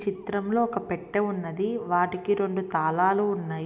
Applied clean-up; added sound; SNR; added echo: none; none; none; none.